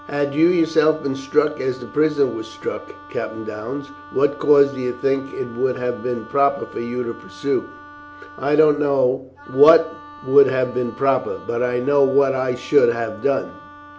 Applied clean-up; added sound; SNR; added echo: none; Wind instrument, woodwind instrument; 20 dB; none.